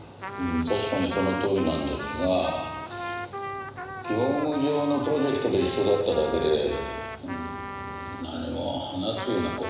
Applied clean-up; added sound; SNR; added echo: none; Trumpet; 9 dB; reverberation time 1.0 s.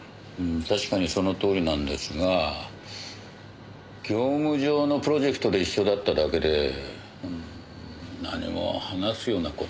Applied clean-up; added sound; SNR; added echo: none; none; none; none.